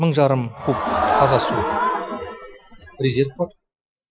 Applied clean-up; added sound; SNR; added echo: classical method Wiener filter.